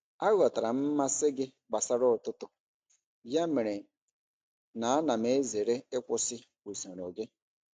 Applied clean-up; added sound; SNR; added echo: none; none; none; none.